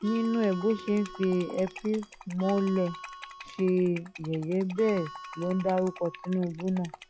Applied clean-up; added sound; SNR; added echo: classical method log-MMSE.